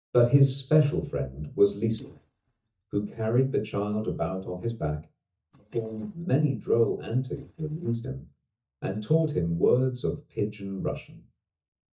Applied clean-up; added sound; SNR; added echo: neural mask model DeepFilterNet 3.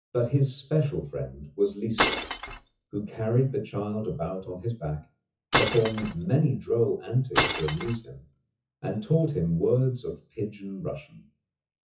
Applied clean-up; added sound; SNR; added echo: classical method WPE with log-MMSE.